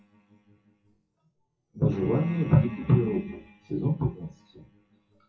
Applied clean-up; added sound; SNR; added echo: classical method WPE with log-MMSE.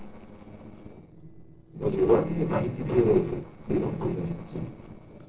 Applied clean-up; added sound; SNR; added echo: neural separator model SepFormer DNS4.